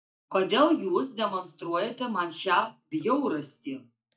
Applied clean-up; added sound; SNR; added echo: neural mask model DeepFilterNet 3.